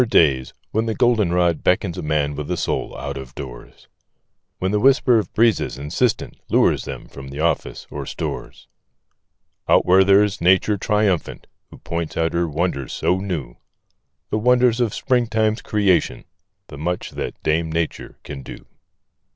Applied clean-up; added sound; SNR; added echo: none; none; none; none.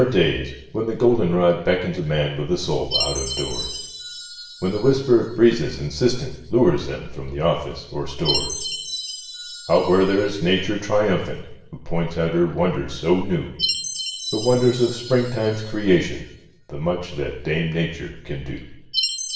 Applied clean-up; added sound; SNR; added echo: none; Chime; 11 dB; reverberation time 0.8 s.